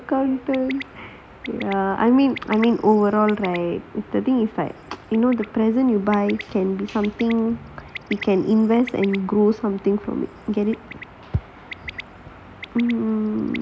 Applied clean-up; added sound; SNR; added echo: none; Bird; 19 dB; none.